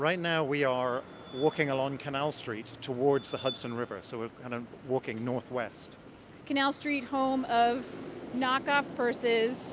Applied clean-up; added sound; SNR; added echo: none; none; none; none.